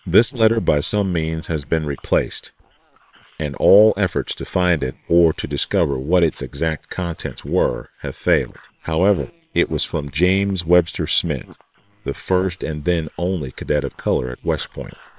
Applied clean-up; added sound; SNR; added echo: neural separator model SepFormer WHAM!.